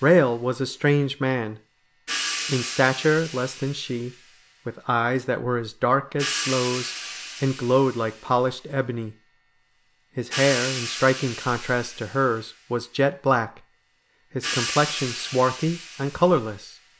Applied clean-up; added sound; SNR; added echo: none; Crash cymbal / Hi-hat; 11 dB; none.